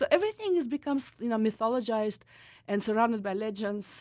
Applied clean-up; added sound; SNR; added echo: none; none; none; none.